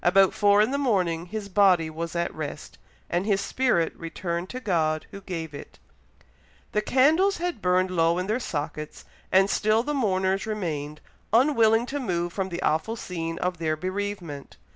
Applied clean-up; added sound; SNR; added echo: none; none; none; none.